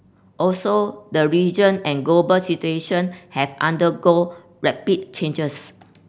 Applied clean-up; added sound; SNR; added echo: none; none; none; none.